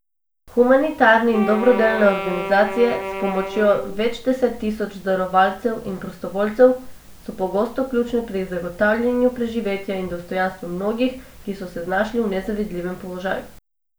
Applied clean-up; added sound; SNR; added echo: none; Wind instrument, woodwind instrument; 8 dB; none.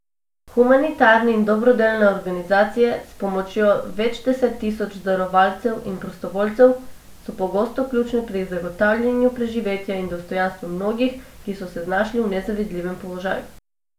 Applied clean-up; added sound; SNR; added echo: none; none; none; none.